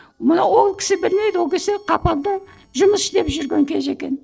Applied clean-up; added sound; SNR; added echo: neural separator model SepFormer DNS4.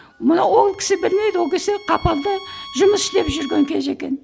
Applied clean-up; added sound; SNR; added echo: none; Bowed string instrument; 19 dB; none.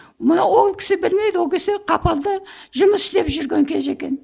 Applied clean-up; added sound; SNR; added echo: neural mask model Resemble Enhance denoiser.